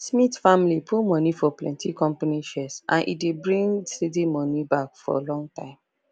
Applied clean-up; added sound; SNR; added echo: none; none; none; none.